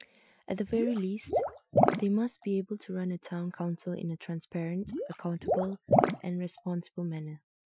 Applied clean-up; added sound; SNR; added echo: classical method Wiener filter.